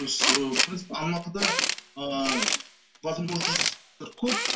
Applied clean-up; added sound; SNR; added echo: none; Tools; -2 dB; reverberation time 0.2 s.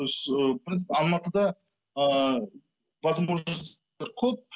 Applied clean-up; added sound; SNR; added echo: none; none; none; none.